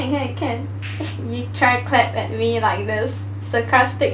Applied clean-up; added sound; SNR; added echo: none; none; none; none.